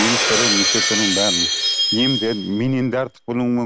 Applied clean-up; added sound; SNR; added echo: none; Shatter; -1 dB; none.